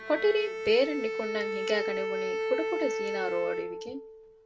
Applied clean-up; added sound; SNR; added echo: none; Bowed string instrument; 2 dB; reverberation time 0.2 s.